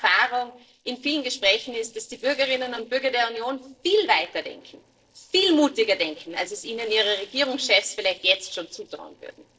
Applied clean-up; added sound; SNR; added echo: neural separator model SepFormer DNS4.